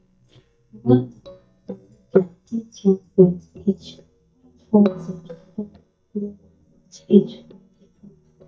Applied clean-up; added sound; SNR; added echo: neural mask model DeepFilterNet 3.